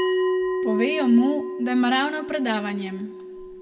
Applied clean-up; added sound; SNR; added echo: none; Bell; 3 dB; reverberation time 1.1 s.